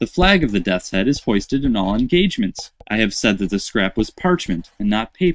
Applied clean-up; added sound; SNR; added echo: neural mask model RNNoise.